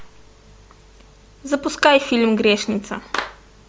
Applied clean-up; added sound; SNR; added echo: none; Clapping; 16 dB; none.